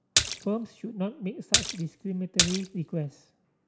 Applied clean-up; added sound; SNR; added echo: none; Splash, splatter; -4 dB; none.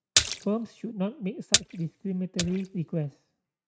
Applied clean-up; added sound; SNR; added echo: neural mask model RNNoise.